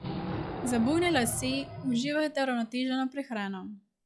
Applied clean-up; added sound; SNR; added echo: classical method log-MMSE.